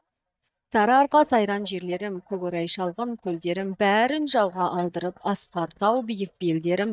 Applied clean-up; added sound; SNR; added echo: neural mask model DeepFilterNet 3.